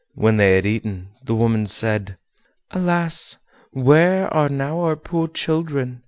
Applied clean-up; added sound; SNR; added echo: none; none; none; none.